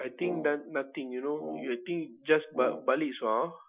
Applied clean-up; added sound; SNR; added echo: classical method Wiener filter.